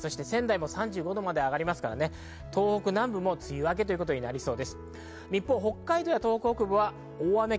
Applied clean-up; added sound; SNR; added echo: none; none; none; none.